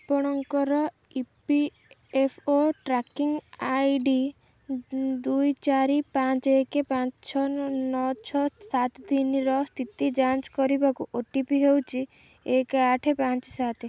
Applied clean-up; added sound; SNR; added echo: none; none; none; none.